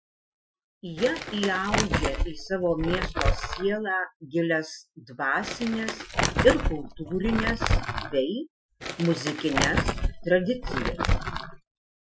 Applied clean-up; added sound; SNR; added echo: classical method Wiener filter.